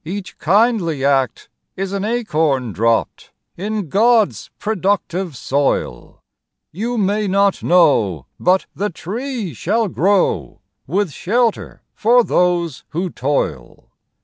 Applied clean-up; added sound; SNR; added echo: none; none; none; none.